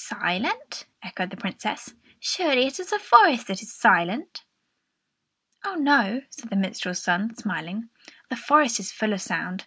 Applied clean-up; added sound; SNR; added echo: none; none; none; none.